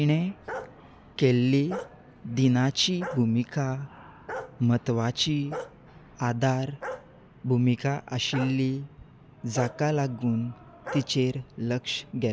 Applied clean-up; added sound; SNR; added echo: none; Bark; 15 dB; none.